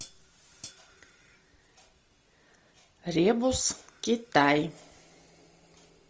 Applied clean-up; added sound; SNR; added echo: none; Hi-hat; 18 dB; none.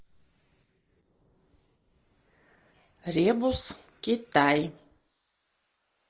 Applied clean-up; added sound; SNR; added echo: neural mask model Resemble Enhance denoiser.